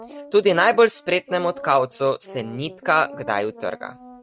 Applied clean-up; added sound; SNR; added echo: neural mask model RNNoise.